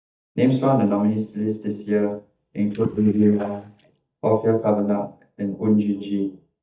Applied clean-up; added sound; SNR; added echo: neural mask model DeepFilterNet 3.